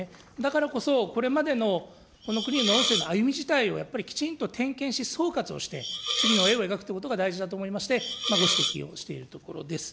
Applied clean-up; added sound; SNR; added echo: none; Hiss; 0 dB; none.